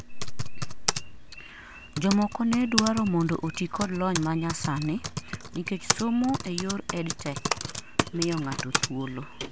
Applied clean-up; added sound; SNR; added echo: none; Typing; 5 dB; none.